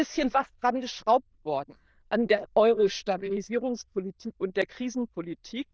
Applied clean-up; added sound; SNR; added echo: neural diffusion model UNIVERSE++.